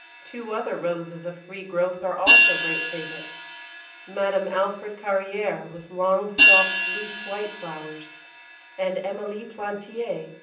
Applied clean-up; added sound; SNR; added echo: none; Hi-hat; -4 dB; reverberation time 0.6 s.